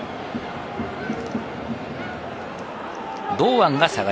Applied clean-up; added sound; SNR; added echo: none; none; none; none.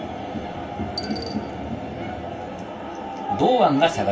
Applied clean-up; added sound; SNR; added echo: none; Coin (dropping); 18 dB; reverberation time 0.2 s.